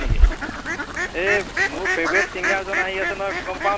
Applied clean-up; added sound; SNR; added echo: none; Fowl; -4 dB; none.